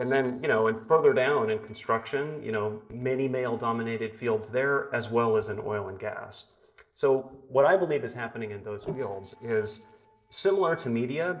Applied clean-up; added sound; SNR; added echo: neural separator model SepFormer DNS4.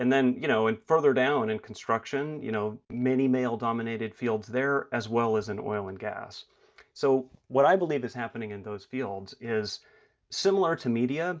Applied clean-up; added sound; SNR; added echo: none; none; none; none.